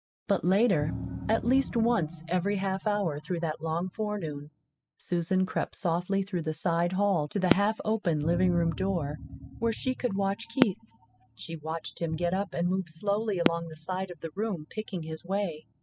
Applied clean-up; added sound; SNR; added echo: classical method spectral subtraction.